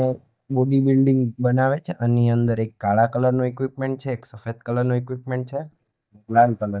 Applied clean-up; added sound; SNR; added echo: neural mask model DeepFilterNet 3.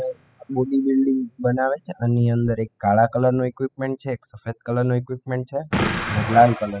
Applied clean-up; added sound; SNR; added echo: classical method spectral subtraction.